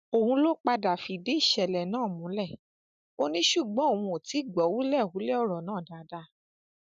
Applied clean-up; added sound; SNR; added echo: none; none; none; none.